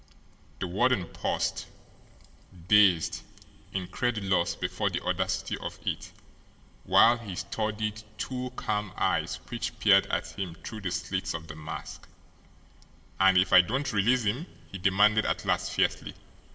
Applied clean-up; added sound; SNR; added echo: none; none; none; reverberation time 2.8 s.